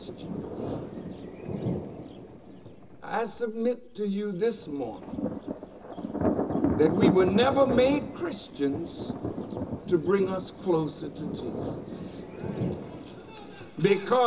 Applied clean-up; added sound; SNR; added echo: none; Thunder; 4 dB; reverberation time 0.2 s.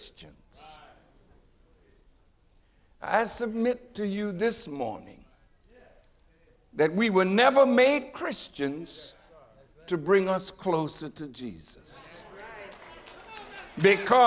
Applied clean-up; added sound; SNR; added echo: none; none; none; none.